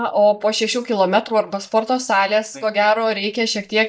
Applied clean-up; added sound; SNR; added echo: neural mask model DeepFilterNet 3.